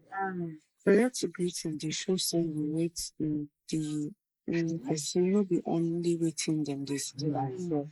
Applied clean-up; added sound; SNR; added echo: neural mask model Resemble Enhance denoiser.